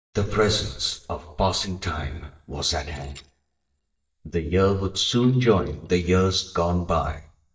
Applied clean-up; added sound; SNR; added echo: neural mask model DeepFilterNet 3.